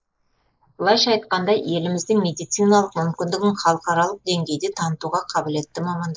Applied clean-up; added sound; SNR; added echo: neural mask model Resemble Enhance denoiser.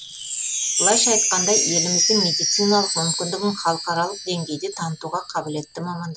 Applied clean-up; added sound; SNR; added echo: none; Wind chime; -1 dB; none.